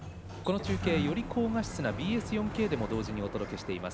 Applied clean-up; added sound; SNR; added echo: none; Sliding door; 5 dB; none.